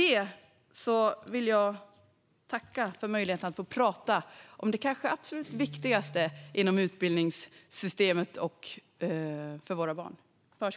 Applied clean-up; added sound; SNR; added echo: none; Guitar; 18 dB; none.